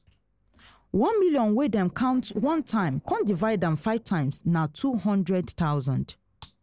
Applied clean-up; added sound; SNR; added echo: neural separator model SepFormer DNS4.